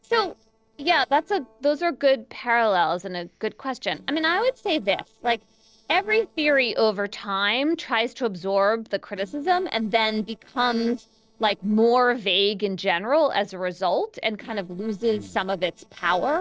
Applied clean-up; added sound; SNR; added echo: neural separator model SepFormer DNS4.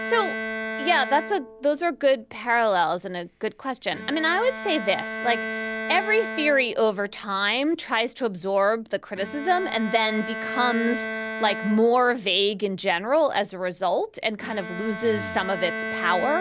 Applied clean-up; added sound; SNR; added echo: none; Bowed string instrument; 9 dB; none.